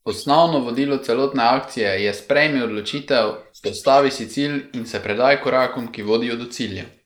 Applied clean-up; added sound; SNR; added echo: neural mask model Resemble Enhance denoiser.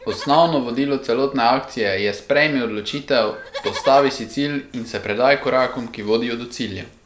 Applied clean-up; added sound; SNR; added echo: none; Livestock, farm animals, working animals; 18 dB; none.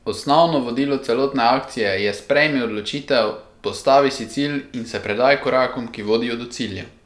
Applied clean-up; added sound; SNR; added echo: none; none; none; none.